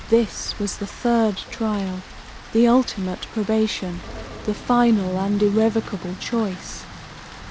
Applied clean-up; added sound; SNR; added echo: none; Rain + Animal; 14 dB; none.